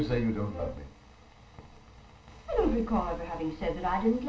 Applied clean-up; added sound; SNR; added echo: none; Brass instrument; 18 dB; reverberation time 0.4 s.